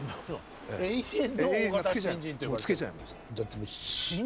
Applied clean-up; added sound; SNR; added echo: none; Rattle / Chatter / Hiss / Engine / Mechanisms; 18 dB; none.